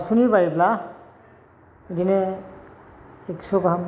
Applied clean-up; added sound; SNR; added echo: none; none; none; none.